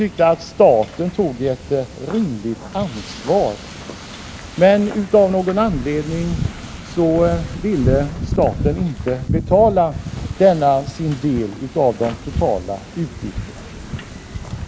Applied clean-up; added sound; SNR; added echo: none; Wind / Ocean; 9 dB; none.